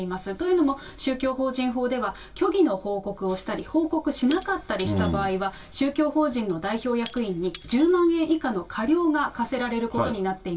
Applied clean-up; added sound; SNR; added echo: none; Shatter / Crushing; 17 dB; reverberation time 0.2 s.